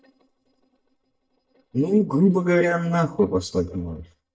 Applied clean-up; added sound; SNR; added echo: neural mask model DeepFilterNet 3.